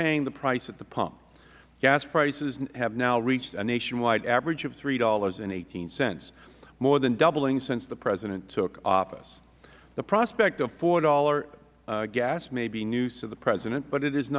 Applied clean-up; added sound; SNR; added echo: none; none; none; none.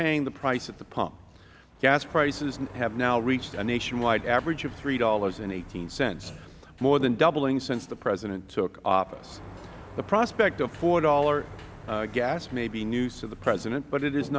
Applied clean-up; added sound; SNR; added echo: none; Sliding door; 17 dB; none.